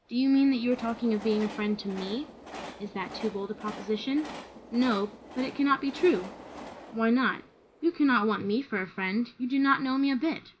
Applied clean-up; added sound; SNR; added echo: none; Train; 17 dB; none.